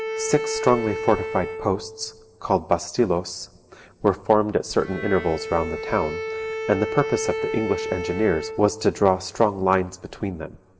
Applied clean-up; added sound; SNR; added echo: none; Bowed string instrument; 8 dB; reverberation time 1.0 s.